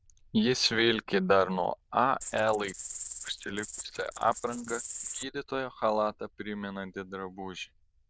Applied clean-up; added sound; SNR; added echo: neural diffusion model UNIVERSE++.